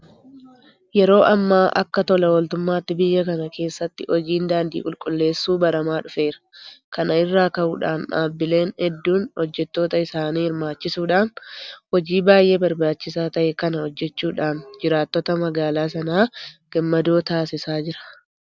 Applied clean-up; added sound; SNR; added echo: none; none; none; none.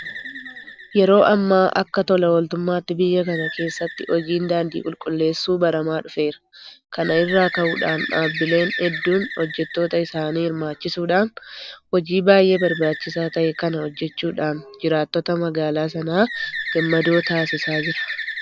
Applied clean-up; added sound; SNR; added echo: none; Bird; 11 dB; none.